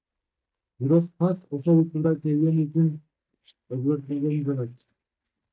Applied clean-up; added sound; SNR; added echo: neural mask model DeepFilterNet 3.